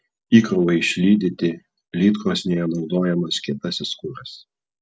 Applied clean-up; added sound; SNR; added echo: none; none; none; none.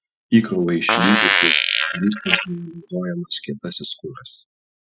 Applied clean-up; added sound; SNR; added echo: classical method spectral subtraction.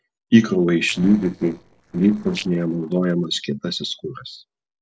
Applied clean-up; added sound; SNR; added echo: neural separator model SepFormer DNS4.